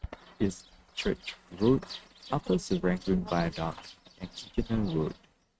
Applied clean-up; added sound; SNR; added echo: neural mask model RNNoise.